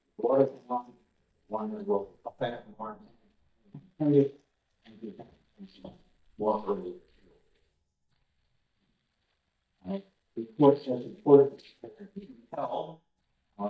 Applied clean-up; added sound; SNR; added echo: neural mask model DeepFilterNet 3.